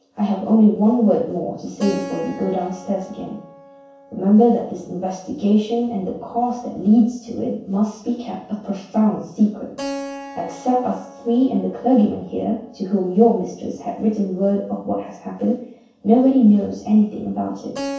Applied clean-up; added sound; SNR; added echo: none; Keyboard (musical); 18 dB; reverberation time 0.7 s.